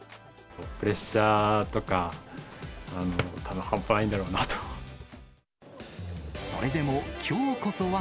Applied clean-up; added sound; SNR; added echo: none; Drawer open or close; 10 dB; none.